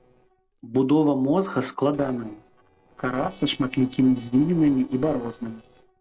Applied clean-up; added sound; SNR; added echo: neural separator model SepFormer DNS4.